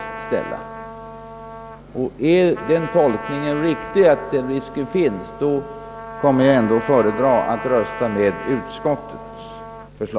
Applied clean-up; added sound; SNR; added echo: none; Trumpet; 13 dB; none.